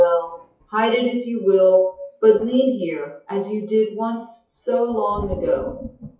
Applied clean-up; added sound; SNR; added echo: classical method WPE with log-MMSE.